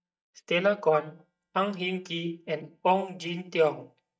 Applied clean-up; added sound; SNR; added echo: neural mask model DeepFilterNet 3.